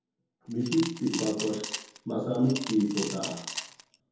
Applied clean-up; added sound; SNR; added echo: none; Coin (dropping) / Glass; 9 dB; reverberation time 2.1 s.